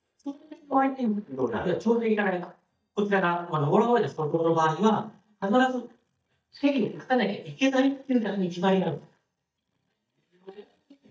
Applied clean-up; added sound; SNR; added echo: neural mask model DeepFilterNet 3.